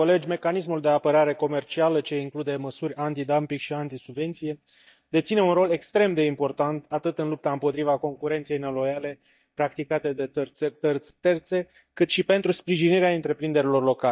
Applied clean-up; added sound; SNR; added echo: neural mask model DeepFilterNet 3.